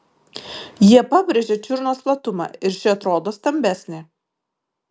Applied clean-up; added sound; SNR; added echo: none; none; none; none.